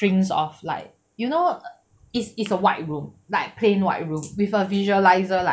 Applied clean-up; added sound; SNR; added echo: none; none; none; none.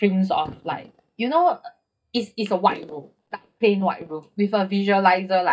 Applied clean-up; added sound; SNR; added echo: neural mask model DeepFilterNet 3.